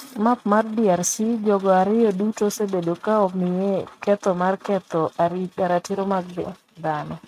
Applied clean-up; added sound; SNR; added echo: neural mask model RNNoise.